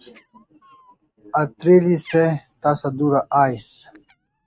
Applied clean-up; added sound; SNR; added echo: neural mask model RNNoise.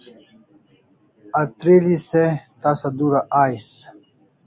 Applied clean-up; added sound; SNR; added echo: none; none; none; none.